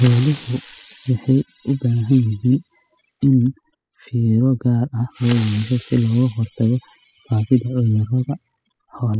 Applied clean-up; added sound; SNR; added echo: classical method spectral subtraction.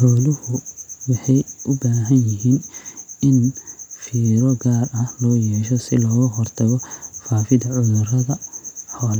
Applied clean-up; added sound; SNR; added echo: none; none; none; none.